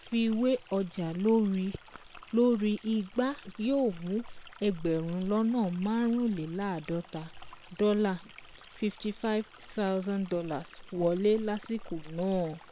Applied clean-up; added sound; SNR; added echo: neural separator model SepFormer WHAM!.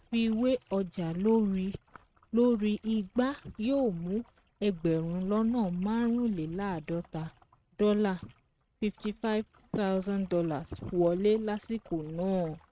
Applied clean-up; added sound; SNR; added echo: neural mask model RNNoise.